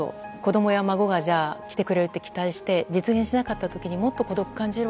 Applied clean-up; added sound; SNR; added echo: none; none; none; none.